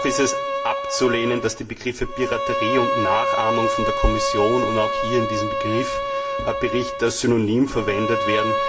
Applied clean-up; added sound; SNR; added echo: none; Bowed string instrument; 1 dB; reverberation time 1.3 s.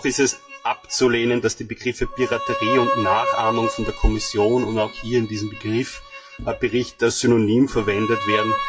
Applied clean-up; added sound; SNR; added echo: classical method WPE with log-MMSE.